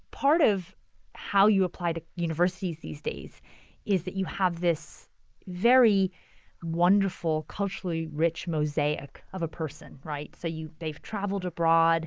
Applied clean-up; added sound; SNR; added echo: neural mask model Resemble Enhance denoiser.